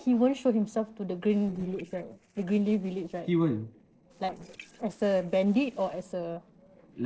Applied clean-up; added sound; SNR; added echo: neural separator model SepFormer DNS4.